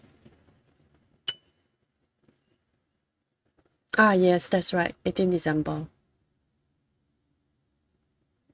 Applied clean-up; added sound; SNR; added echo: neural mask model RNNoise.